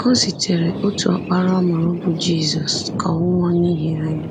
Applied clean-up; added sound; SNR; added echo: none; Thunder; 9 dB; none.